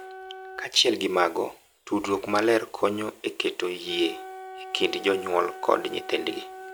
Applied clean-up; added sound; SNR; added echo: none; Wind instrument, woodwind instrument; 16 dB; none.